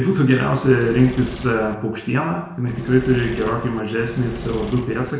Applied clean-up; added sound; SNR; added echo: none; Engine / Mechanisms; 13 dB; reverberation time 0.7 s.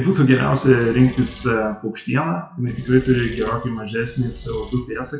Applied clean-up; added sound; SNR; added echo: classical method WPE with log-MMSE.